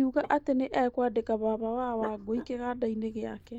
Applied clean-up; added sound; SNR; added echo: neural mask model DeepFilterNet 3.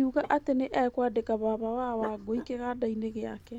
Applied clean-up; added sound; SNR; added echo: none; Dog; 18 dB; none.